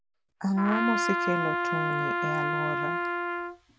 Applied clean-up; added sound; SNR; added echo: none; Trumpet; -2 dB; none.